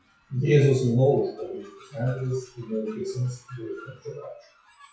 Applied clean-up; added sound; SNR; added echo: classical method WPE with log-MMSE.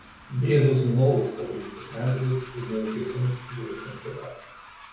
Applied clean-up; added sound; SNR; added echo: none; Train; 19 dB; reverberation time 0.6 s.